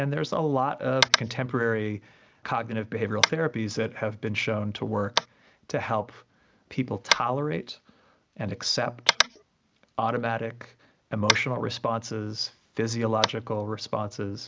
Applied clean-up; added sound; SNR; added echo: none; Tap; 4 dB; none.